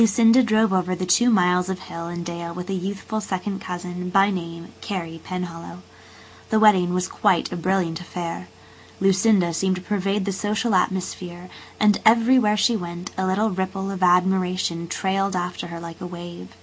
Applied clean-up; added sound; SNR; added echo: none; none; none; none.